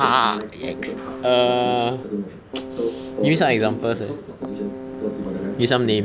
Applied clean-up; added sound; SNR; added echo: none; Keyboard (musical); 11 dB; none.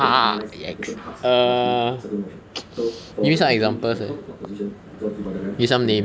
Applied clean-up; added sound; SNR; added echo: none; none; none; none.